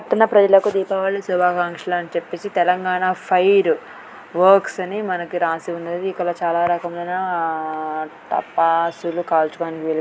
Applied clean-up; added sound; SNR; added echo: none; none; none; none.